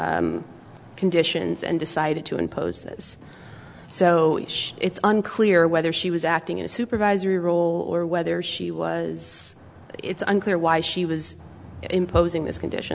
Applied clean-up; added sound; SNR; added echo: none; none; none; none.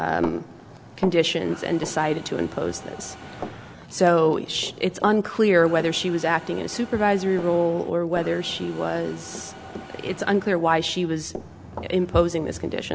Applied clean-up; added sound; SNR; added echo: none; Mechanisms + Run; 16 dB; none.